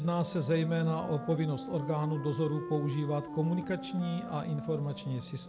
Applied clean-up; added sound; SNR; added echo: none; Wind instrument, woodwind instrument; 10 dB; none.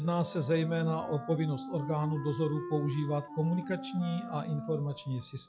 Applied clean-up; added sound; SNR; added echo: classical method log-MMSE.